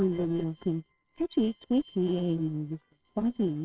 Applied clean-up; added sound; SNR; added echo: neural separator model SepFormer WHAMR!.